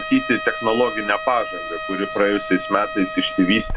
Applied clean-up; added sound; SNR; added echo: none; Water + Trumpet; 8 dB; none.